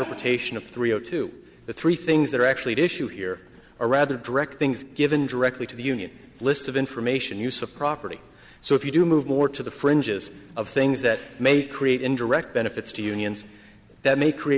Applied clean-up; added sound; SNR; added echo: none; none; none; none.